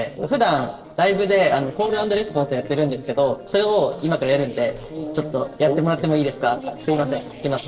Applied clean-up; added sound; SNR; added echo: neural separator model SepFormer DNS4.